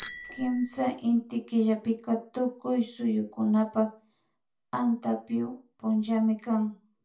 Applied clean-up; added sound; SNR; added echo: none; Bicycle bell; -1 dB; reverberation time 0.3 s.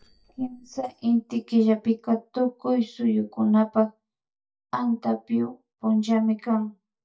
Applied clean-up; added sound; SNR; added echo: neural mask model DeepFilterNet 3.